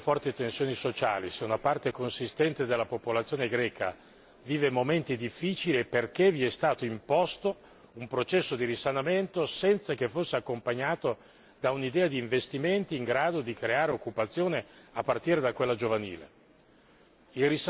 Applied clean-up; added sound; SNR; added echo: none; none; none; none.